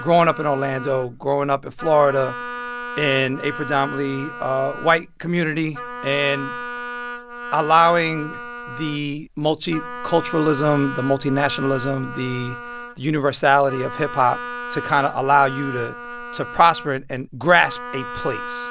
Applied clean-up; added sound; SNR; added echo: none; Wind instrument, woodwind instrument; 11 dB; none.